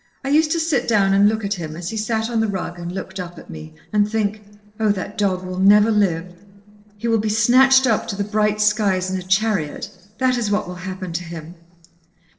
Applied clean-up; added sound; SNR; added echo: neural separator model SepFormer DNS4.